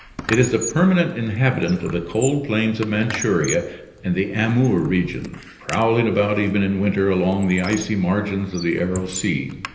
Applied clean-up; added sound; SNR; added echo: none; Squeak; 15 dB; reverberation time 1.4 s.